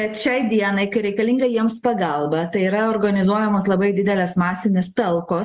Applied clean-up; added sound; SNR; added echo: none; none; none; none.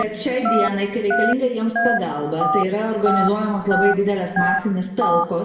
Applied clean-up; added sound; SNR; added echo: none; Telephone; 2 dB; reverberation time 1.4 s.